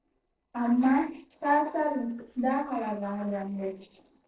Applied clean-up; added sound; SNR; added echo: neural separator model SepFormer DNS4.